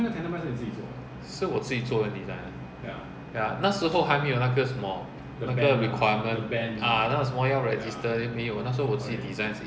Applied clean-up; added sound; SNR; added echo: none; none; none; none.